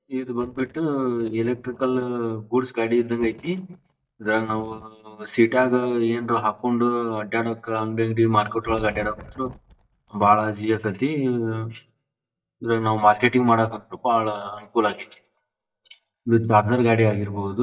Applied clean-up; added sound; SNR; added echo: neural mask model DeepFilterNet 3.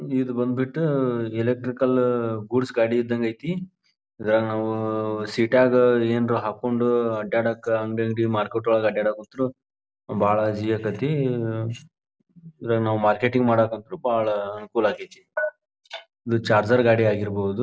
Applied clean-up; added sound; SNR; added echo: none; none; none; none.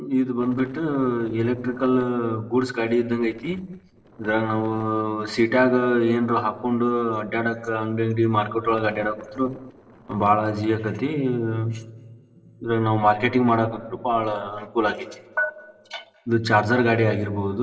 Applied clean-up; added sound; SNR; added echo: neural separator model SepFormer DNS4.